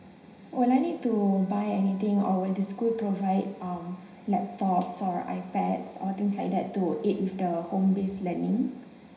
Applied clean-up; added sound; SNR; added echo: none; none; none; reverberation time 0.9 s.